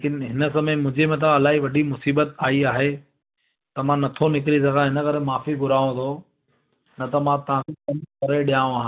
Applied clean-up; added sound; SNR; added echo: none; none; none; none.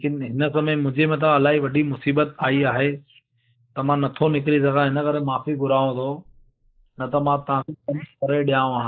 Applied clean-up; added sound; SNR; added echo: neural mask model Resemble Enhance denoiser.